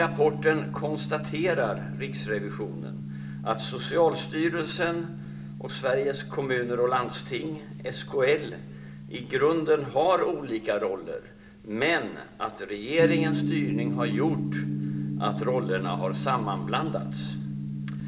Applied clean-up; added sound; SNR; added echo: none; Gong; 5 dB; reverberation time 1.6 s.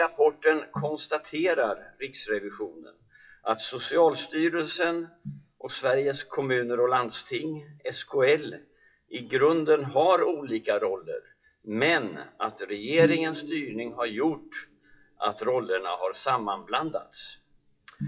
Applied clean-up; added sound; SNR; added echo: classical method WPE with log-MMSE.